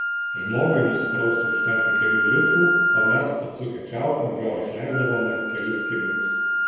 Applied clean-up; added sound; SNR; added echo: none; Wind instrument, woodwind instrument; -2 dB; reverberation time 1.2 s.